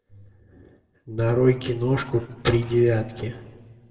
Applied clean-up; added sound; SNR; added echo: none; none; none; reverberation time 1.3 s.